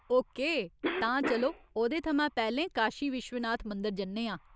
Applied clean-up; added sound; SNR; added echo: none; Cough; 11 dB; none.